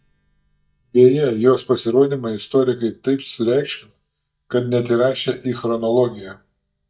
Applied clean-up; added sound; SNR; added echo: neural mask model DeepFilterNet 3.